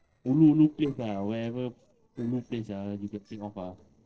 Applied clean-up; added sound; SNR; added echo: neural separator model SepFormer DNS4.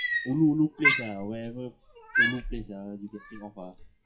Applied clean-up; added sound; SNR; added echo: classical method WPE with log-MMSE.